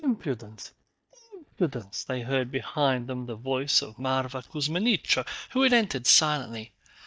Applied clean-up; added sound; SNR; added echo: neural mask model DeepFilterNet 3.